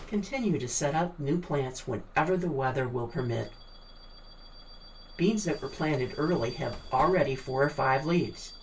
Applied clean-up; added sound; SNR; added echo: none; Bus / Alarm; 17 dB; reverberation time 0.2 s.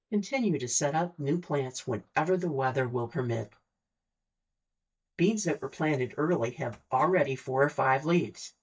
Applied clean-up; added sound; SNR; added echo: neural mask model DeepFilterNet 3.